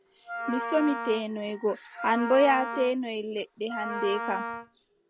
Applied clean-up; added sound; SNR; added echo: none; Wind instrument, woodwind instrument; 7 dB; none.